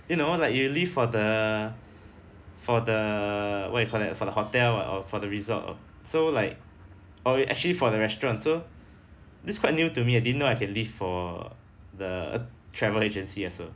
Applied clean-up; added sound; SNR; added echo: none; none; none; none.